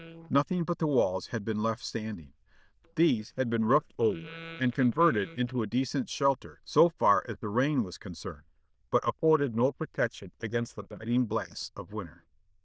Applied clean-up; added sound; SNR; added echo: neural diffusion model UNIVERSE++.